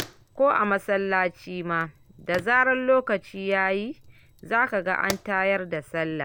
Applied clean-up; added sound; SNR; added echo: none; Fire; 18 dB; none.